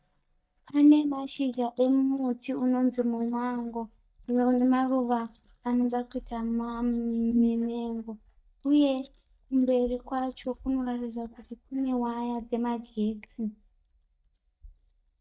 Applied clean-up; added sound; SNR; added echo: neural mask model DeepFilterNet 3.